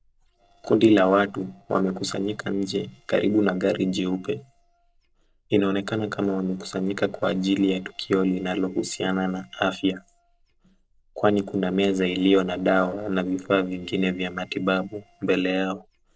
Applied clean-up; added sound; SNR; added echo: neural separator model SepFormer DNS4.